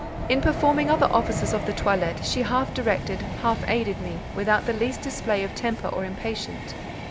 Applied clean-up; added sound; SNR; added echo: none; Train + Waves, surf; 6 dB; none.